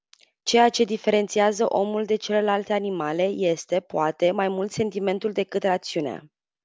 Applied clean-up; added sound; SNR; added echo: none; none; none; none.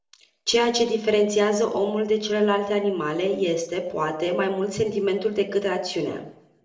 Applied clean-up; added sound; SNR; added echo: none; none; none; reverberation time 0.5 s.